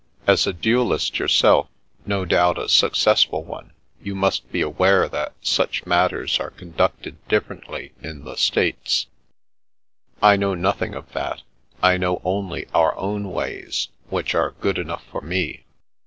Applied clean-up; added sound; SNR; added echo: none; none; none; none.